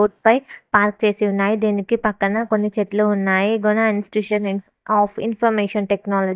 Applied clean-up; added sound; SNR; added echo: neural mask model DeepFilterNet 3.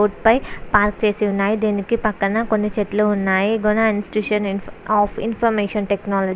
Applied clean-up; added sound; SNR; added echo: none; none; none; none.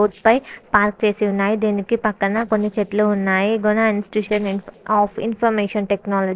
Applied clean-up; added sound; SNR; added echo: neural separator model SepFormer DNS4.